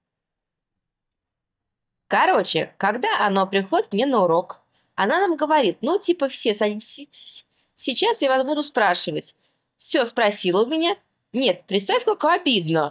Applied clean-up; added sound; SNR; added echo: neural mask model DeepFilterNet 3.